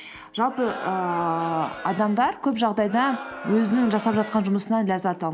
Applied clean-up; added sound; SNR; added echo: none; Crowd; 13 dB; none.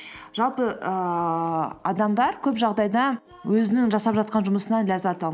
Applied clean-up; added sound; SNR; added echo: none; none; none; none.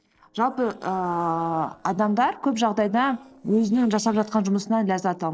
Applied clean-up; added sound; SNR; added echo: neural separator model SepFormer DNS4.